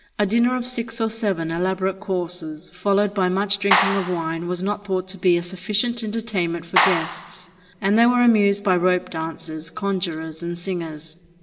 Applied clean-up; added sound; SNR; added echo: none; Clapping; 1 dB; reverberation time 1.8 s.